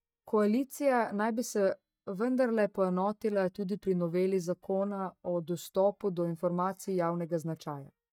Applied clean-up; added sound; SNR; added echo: neural mask model DeepFilterNet 3.